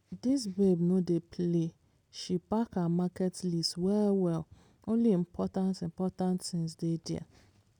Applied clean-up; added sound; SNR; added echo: none; none; none; none.